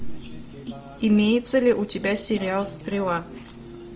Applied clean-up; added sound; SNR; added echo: none; none; none; none.